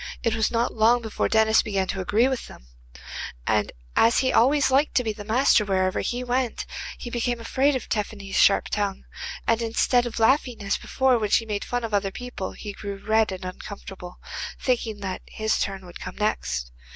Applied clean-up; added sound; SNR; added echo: none; none; none; none.